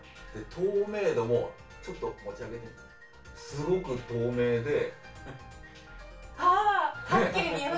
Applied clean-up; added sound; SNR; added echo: none; none; none; reverberation time 0.2 s.